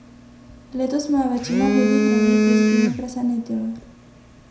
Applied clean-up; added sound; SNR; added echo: none; Telephone; -2 dB; reverberation time 0.5 s.